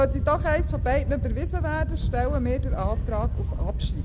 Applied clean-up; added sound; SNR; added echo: none; Wind / Boat, Water vehicle; -2 dB; none.